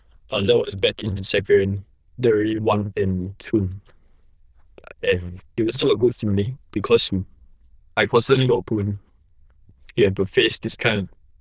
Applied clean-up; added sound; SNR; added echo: neural diffusion model UNIVERSE++.